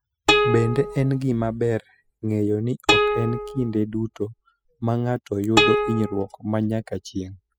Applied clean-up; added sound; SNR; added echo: classical method spectral subtraction.